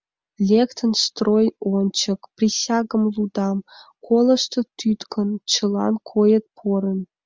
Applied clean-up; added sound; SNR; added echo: none; none; none; none.